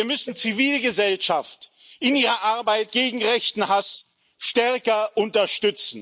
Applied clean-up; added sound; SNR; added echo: neural mask model Resemble Enhance denoiser.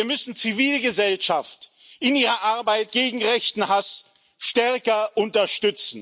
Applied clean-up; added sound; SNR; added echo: none; none; none; none.